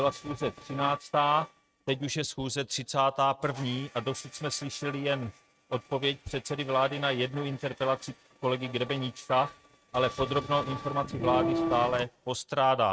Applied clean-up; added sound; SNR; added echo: neural mask model RNNoise.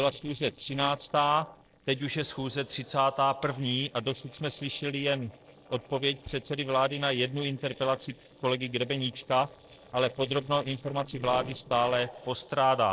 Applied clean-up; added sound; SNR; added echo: neural separator model SepFormer DNS4.